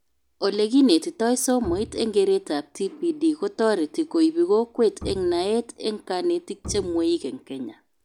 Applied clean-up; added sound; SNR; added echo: none; Bowed string instrument; 18 dB; none.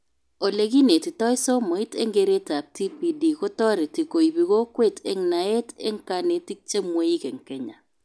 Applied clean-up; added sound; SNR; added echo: none; none; none; none.